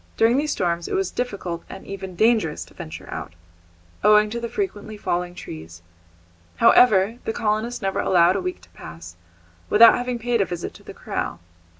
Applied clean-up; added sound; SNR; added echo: none; none; none; none.